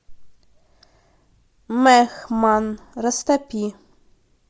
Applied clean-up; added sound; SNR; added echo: none; none; none; none.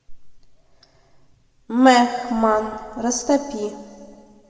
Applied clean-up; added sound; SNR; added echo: none; none; none; reverberation time 1.8 s.